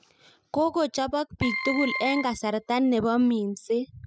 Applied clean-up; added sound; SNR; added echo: classical method spectral subtraction.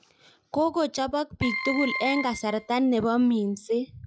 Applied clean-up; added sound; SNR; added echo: classical method log-MMSE.